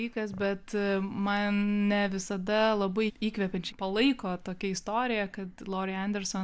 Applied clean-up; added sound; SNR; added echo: none; none; none; none.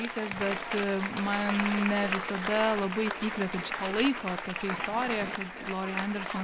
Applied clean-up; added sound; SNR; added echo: none; Applause; 4 dB; none.